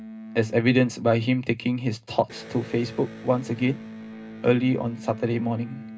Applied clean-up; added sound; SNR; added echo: none; Electric guitar; 16 dB; reverberation time 0.2 s.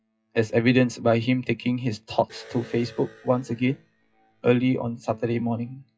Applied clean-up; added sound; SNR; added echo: classical method WPE with log-MMSE.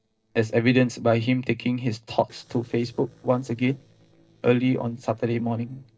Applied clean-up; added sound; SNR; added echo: neural separator model SepFormer DNS4.